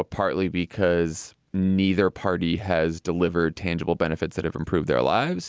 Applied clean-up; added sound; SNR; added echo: none; none; none; none.